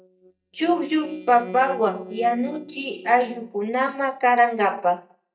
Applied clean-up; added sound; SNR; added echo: neural mask model DeepFilterNet 3.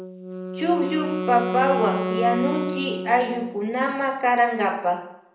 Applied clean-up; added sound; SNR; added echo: none; Wind instrument, woodwind instrument; 6 dB; reverberation time 0.7 s.